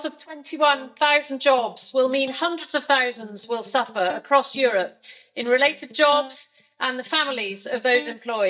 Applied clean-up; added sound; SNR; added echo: neural mask model DeepFilterNet 3.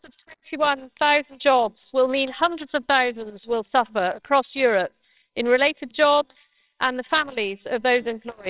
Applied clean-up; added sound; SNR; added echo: neural separator model SepFormer WHAMR!.